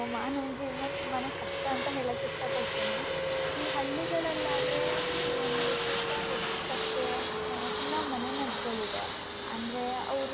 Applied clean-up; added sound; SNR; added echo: none; Fixed-wing aircraft, airplane; -5 dB; none.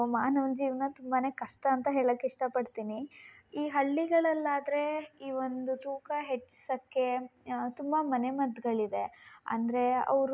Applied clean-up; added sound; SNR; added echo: none; none; none; none.